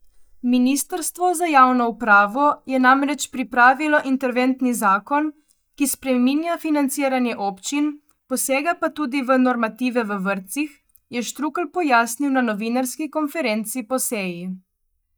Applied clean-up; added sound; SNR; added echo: neural mask model DeepFilterNet 3.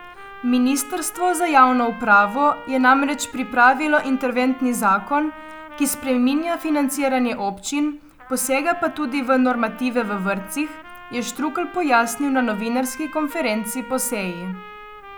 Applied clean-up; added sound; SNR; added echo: none; Trumpet; 18 dB; none.